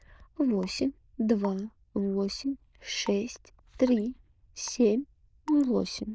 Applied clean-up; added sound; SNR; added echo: neural diffusion model UNIVERSE++.